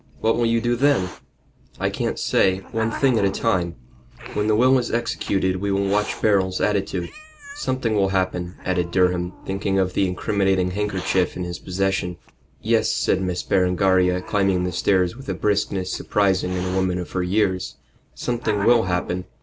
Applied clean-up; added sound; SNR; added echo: none; Hiss; 18 dB; none.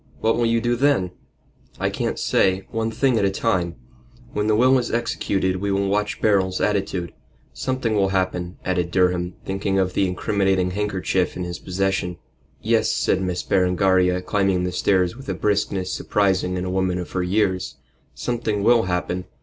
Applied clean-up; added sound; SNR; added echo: none; none; none; none.